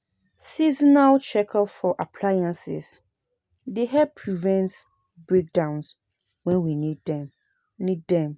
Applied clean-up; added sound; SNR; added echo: none; none; none; none.